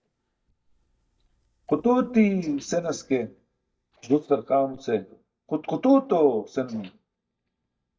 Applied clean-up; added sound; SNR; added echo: neural mask model DeepFilterNet 3.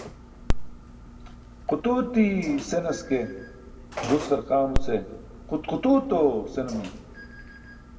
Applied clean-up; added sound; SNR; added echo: none; Telephone; 5 dB; reverberation time 1.0 s.